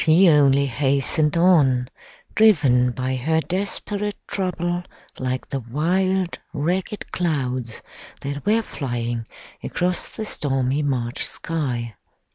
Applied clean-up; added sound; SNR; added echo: none; none; none; none.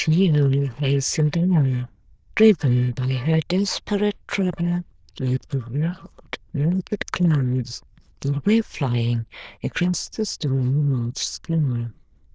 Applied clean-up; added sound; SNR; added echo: neural diffusion model UNIVERSE++.